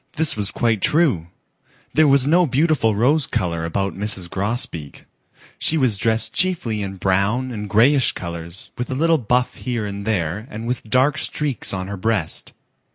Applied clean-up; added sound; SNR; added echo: none; none; none; none.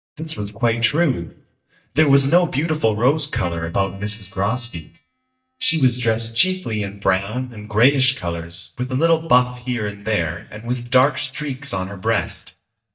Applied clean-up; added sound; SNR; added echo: neural mask model DeepFilterNet 3.